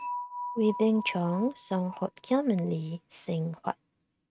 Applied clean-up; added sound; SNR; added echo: neural mask model RNNoise.